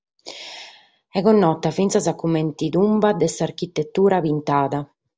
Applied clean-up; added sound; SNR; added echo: none; none; none; none.